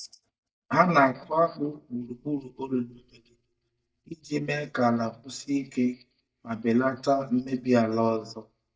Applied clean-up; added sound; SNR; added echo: neural mask model DeepFilterNet 3.